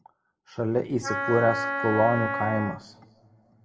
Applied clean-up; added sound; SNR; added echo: none; Wind instrument, woodwind instrument; 3 dB; reverberation time 1.2 s.